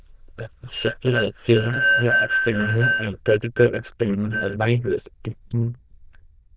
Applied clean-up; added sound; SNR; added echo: neural diffusion model UNIVERSE++.